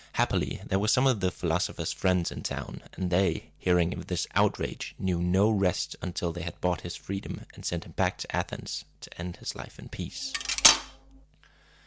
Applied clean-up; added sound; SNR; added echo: none; Cutlery, silverware; -2 dB; none.